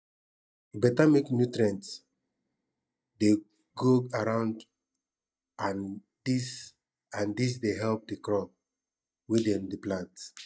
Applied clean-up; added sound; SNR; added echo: neural mask model DeepFilterNet 3.